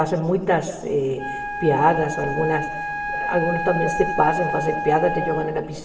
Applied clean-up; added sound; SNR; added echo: none; Wind instrument, woodwind instrument; 6 dB; reverberation time 1.9 s.